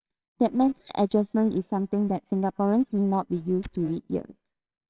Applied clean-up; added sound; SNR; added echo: neural separator model SepFormer WHAMR!.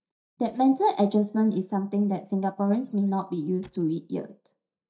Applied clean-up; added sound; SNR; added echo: neural mask model DeepFilterNet 3.